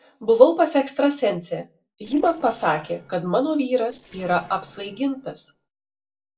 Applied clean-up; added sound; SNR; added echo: neural separator model SepFormer DNS4.